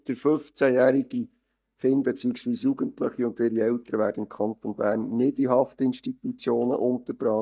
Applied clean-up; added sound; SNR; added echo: neural mask model DeepFilterNet 3.